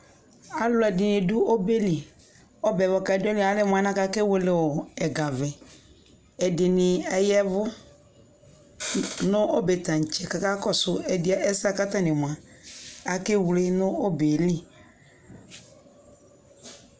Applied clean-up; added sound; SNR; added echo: none; none; none; none.